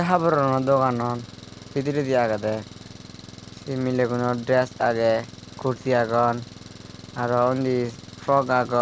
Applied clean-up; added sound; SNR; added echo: none; Engine; 18 dB; none.